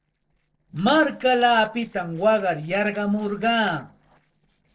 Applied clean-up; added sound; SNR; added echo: neural separator model SepFormer DNS4.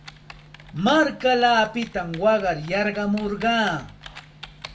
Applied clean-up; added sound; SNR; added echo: none; Typing; 19 dB; reverberation time 0.2 s.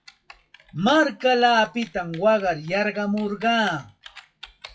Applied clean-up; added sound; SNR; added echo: classical method WPE with log-MMSE.